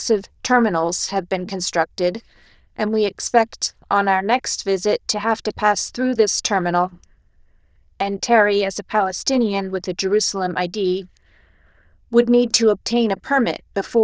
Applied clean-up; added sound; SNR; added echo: neural diffusion model UNIVERSE++.